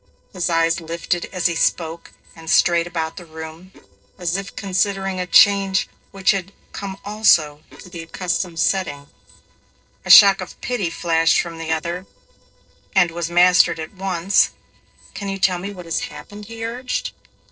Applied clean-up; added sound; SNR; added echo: neural separator model SepFormer DNS4.